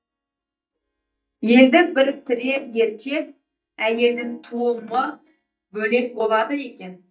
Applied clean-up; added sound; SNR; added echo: neural mask model DeepFilterNet 3.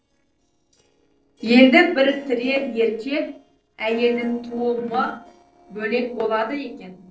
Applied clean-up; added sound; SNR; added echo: neural separator model SepFormer DNS4.